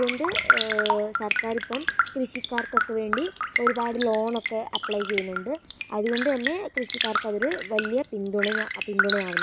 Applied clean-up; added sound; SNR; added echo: none; Raindrop; 0 dB; none.